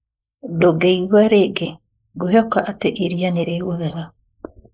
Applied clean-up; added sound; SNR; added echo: neural mask model Resemble Enhance denoiser.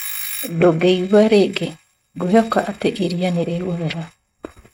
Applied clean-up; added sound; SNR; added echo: neural mask model RNNoise.